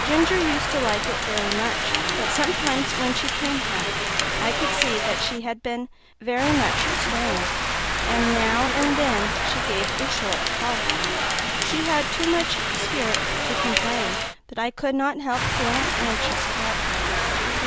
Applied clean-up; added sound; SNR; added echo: none; Rain; -3 dB; none.